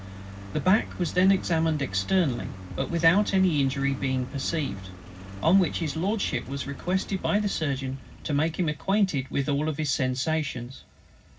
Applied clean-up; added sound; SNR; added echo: none; Engine; 14 dB; reverberation time 0.4 s.